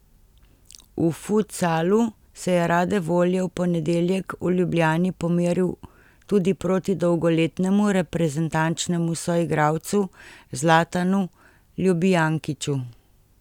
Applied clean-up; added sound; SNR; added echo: none; none; none; none.